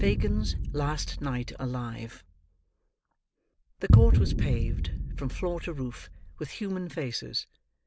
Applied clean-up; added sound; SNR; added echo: none; Boom; -5 dB; none.